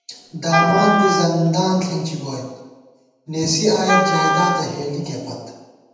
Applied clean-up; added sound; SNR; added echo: none; Wind instrument, woodwind instrument; 1 dB; reverberation time 1.1 s.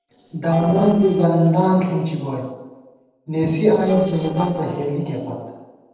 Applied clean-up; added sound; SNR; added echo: neural separator model SepFormer DNS4.